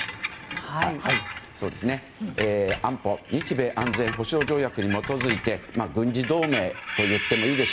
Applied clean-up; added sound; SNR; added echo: none; Screech; 5 dB; none.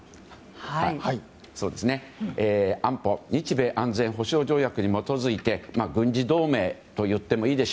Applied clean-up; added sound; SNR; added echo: none; none; none; none.